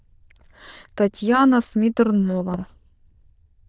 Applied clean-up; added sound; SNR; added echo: neural diffusion model UNIVERSE++.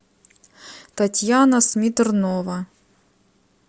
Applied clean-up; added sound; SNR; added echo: none; none; none; none.